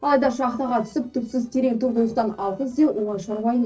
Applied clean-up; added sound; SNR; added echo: neural separator model SepFormer DNS4.